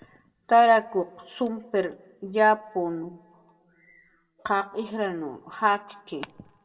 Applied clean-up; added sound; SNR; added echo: none; none; none; reverberation time 0.3 s.